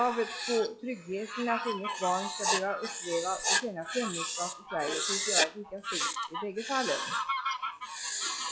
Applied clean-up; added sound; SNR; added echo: classical method log-MMSE.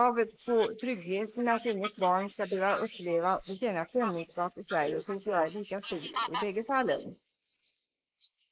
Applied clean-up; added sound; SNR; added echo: neural mask model Resemble Enhance denoiser.